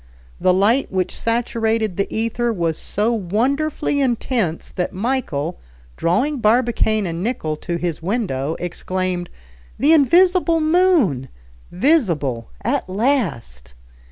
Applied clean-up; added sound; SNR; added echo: none; none; none; none.